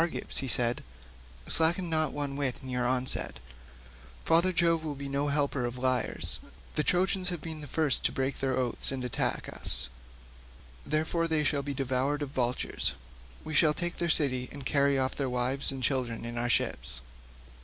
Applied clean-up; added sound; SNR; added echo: none; none; none; none.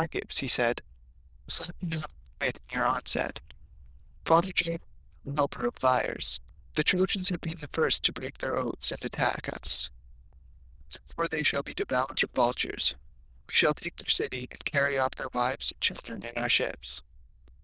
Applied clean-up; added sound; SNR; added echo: neural diffusion model UNIVERSE++.